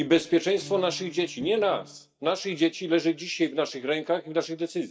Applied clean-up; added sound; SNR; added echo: neural mask model DeepFilterNet 3.